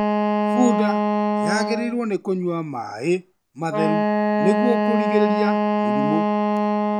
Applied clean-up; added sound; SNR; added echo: none; Wind instrument, woodwind instrument; -4 dB; none.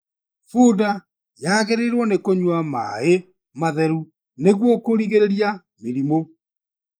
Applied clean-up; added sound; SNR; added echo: neural mask model Resemble Enhance denoiser.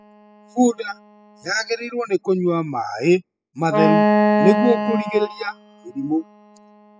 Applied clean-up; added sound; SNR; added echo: classical method spectral subtraction.